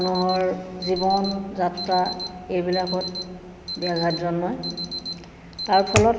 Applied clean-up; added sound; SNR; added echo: none; Alarm; 8 dB; none.